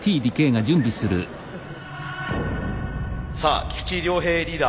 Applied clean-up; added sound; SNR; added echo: none; none; none; none.